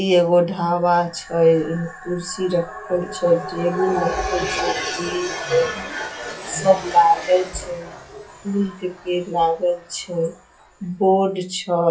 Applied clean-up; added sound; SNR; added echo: classical method WPE with log-MMSE.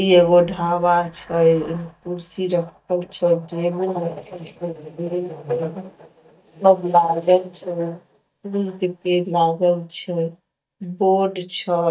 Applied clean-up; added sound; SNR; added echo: neural mask model DeepFilterNet 3.